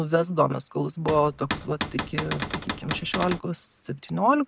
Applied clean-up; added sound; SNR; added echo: none; Cupboard open or close / Door; 5 dB; none.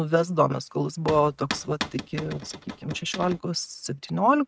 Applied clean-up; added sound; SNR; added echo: neural mask model RNNoise.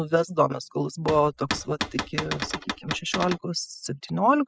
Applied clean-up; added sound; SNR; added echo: classical method spectral subtraction.